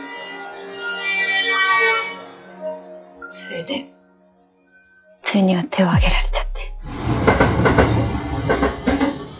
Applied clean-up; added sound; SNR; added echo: classical method log-MMSE.